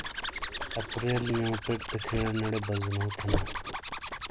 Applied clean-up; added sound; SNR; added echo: none; Zipper (clothing) + Car; 3 dB; none.